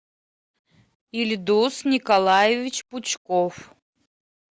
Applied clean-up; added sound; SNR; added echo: none; none; none; none.